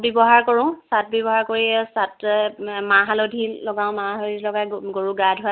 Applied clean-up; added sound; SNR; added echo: none; none; none; none.